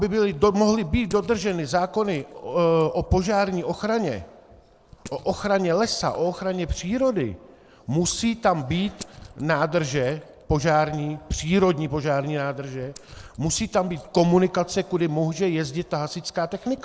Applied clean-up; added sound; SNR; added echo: neural separator model SepFormer DNS4.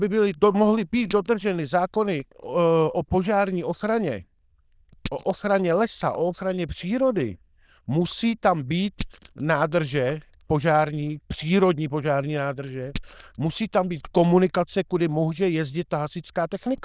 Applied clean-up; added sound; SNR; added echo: neural diffusion model UNIVERSE++.